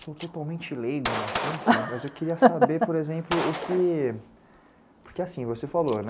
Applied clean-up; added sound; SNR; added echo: none; Gunshot, gunfire; 10 dB; none.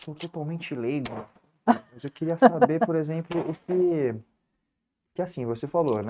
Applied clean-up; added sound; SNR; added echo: neural mask model RNNoise.